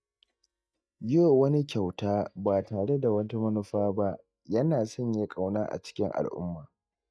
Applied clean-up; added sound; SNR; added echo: neural mask model DeepFilterNet 3.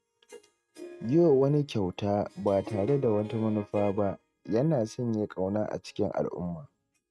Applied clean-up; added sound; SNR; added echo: neural mask model RNNoise.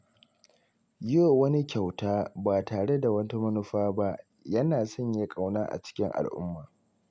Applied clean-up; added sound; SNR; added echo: none; none; none; none.